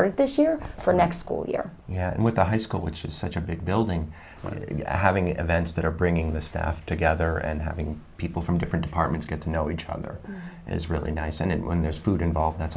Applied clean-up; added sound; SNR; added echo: none; none; none; none.